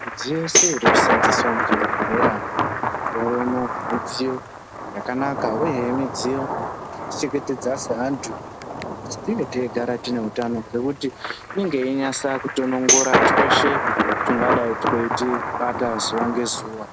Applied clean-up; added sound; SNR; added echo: none; Tambourine + Thunder; -2 dB; none.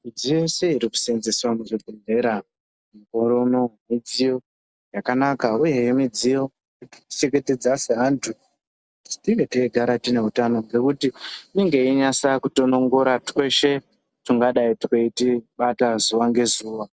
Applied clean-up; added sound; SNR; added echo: none; none; none; none.